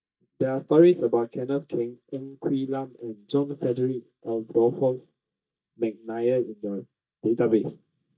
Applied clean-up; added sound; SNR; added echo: neural mask model DeepFilterNet 3.